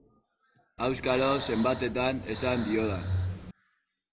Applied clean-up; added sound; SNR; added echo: none; Breathing; 5 dB; none.